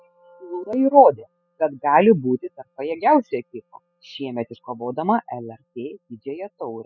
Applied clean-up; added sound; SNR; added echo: classical method spectral subtraction.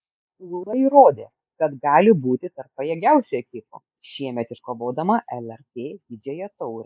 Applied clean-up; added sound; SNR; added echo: neural mask model Resemble Enhance denoiser.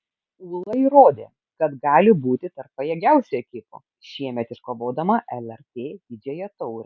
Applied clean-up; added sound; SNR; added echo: none; none; none; none.